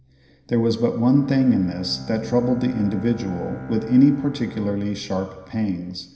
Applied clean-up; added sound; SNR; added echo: none; Bowed string instrument; 16 dB; reverberation time 0.9 s.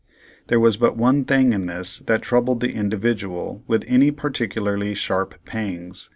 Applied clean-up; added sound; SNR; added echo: none; none; none; none.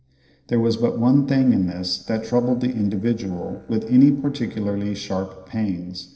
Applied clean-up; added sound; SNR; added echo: neural separator model SepFormer DNS4.